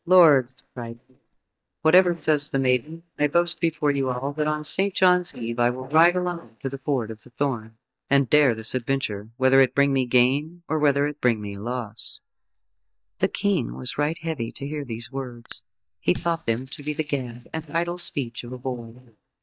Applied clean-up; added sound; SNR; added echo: neural mask model DeepFilterNet 3.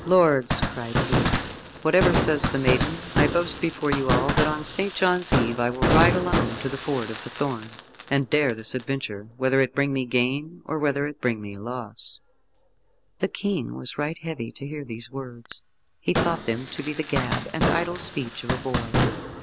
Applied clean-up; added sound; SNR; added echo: none; Fireworks; 2 dB; none.